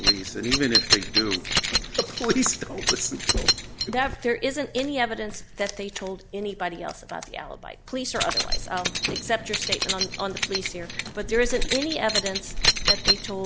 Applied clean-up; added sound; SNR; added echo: none; Keys jangling; -1 dB; none.